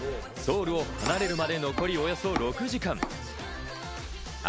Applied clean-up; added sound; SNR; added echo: none; Domestic sounds, home sounds; 9 dB; none.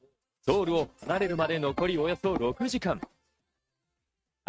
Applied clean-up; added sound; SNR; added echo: neural mask model RNNoise.